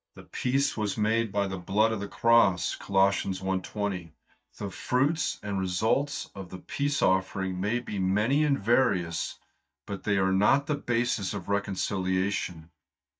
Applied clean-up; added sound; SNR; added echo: neural mask model DeepFilterNet 3.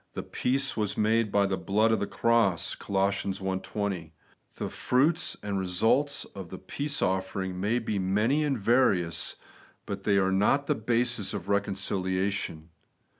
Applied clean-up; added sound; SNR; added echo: none; none; none; none.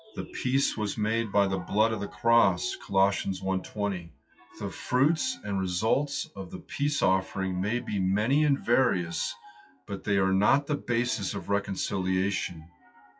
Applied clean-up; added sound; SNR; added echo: classical method WPE with log-MMSE.